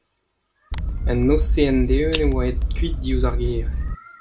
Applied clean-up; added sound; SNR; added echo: none; Scissors; -3 dB; reverberation time 0.3 s.